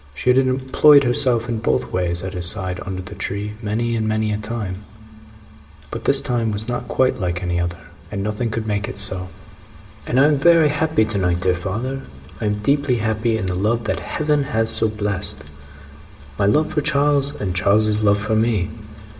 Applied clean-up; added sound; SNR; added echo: none; none; none; reverberation time 2.7 s.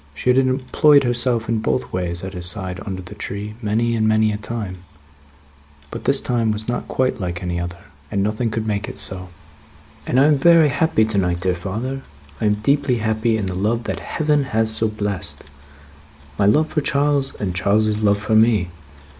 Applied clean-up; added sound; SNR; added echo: none; none; none; none.